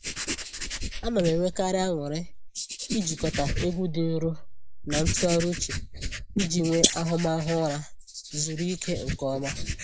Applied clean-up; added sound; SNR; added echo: neural mask model Resemble Enhance denoiser.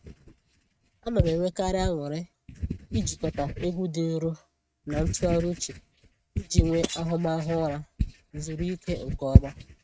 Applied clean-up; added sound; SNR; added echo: neural mask model RNNoise.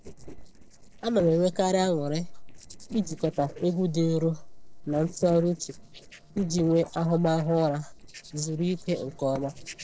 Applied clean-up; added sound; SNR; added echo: neural separator model SepFormer DNS4.